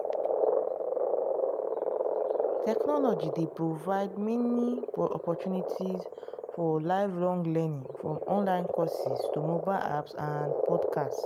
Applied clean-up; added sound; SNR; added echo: none; Frog; 0 dB; none.